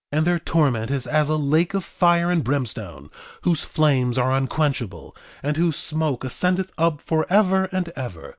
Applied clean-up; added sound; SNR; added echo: none; none; none; none.